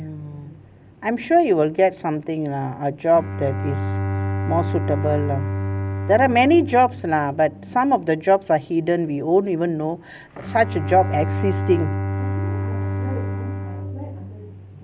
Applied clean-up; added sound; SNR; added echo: none; Bowed string instrument; 6 dB; none.